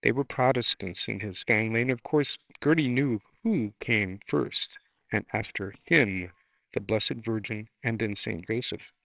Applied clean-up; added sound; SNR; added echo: neural separator model SepFormer WHAMR!.